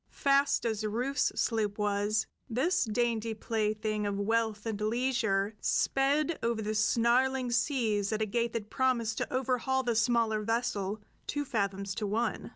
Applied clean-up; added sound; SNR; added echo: none; none; none; none.